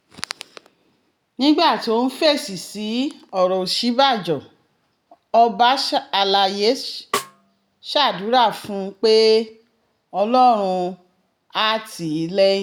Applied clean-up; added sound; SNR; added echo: none; Snare drum; 11 dB; none.